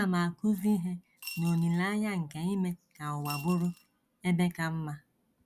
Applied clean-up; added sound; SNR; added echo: none; Coin (dropping) / Glass; 15 dB; none.